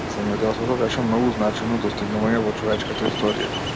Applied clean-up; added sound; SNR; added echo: none; Ocean; 4 dB; none.